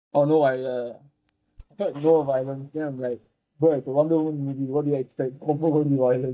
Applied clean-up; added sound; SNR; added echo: neural mask model DeepFilterNet 3.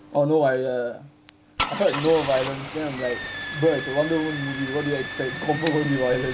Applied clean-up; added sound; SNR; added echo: none; Engine starting / Car; 9 dB; none.